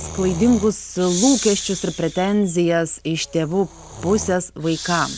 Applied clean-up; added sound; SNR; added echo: none; Breathing; 11 dB; none.